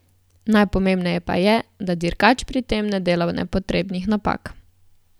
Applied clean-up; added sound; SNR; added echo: none; none; none; none.